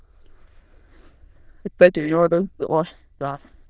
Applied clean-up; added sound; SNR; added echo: neural diffusion model UNIVERSE++.